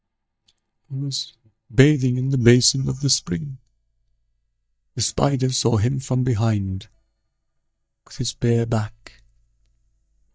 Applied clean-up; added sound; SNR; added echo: neural mask model DeepFilterNet 3.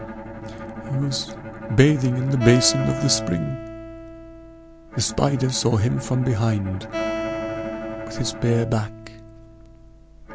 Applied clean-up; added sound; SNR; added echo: none; Acoustic guitar + Bowed string instrument; 8 dB; none.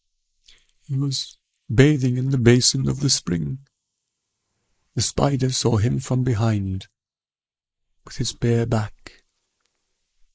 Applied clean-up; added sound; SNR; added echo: neural mask model Resemble Enhance denoiser.